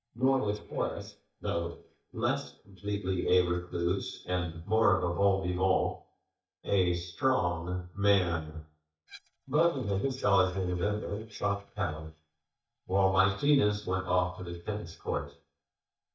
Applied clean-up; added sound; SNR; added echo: neural mask model DeepFilterNet 3.